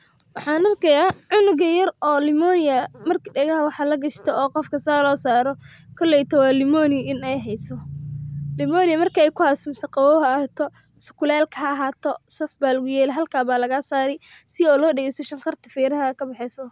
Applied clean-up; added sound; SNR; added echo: none; none; none; none.